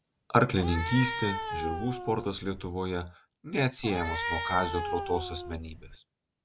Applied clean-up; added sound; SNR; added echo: none; Cat; 5 dB; none.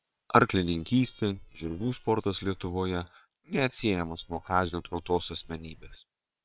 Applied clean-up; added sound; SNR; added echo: neural separator model SepFormer WHAM!.